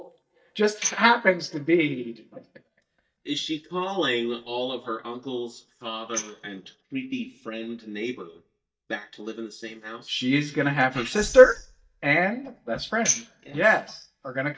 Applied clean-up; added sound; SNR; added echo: neural mask model DeepFilterNet 3.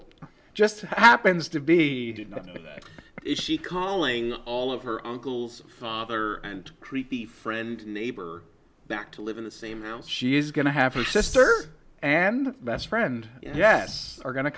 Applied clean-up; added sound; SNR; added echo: none; none; none; none.